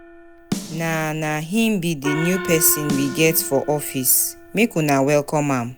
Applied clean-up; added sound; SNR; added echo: none; Gong + Snare drum; 11 dB; none.